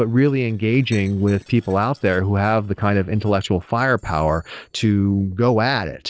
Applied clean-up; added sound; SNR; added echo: neural separator model SepFormer DNS4.